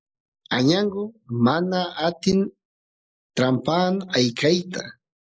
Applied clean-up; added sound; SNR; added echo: neural mask model Resemble Enhance denoiser.